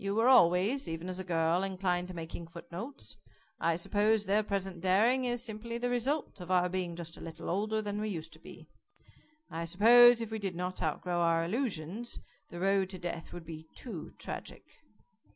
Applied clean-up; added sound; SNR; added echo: none; none; none; none.